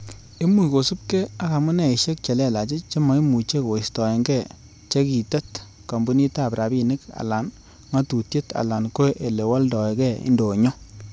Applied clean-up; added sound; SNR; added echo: none; none; none; none.